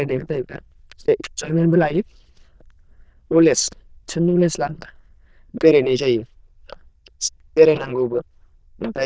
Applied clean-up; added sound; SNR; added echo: neural diffusion model UNIVERSE++.